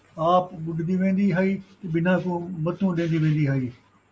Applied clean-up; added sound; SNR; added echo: none; none; none; none.